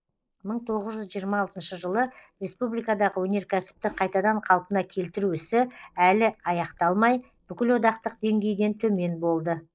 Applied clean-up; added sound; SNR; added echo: neural mask model Resemble Enhance denoiser.